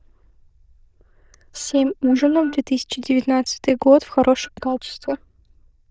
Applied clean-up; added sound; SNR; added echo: neural diffusion model UNIVERSE++.